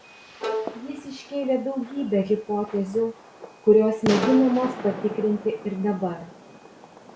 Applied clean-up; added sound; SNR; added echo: none; Fireworks + Bowed string instrument; 10 dB; none.